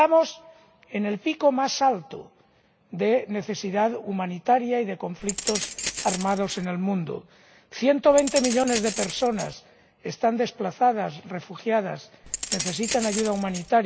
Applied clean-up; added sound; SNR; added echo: none; Keys jangling; 7 dB; none.